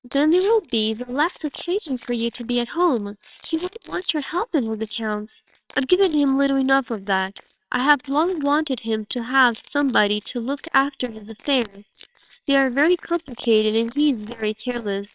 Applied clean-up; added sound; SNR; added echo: neural separator model SepFormer WHAMR!.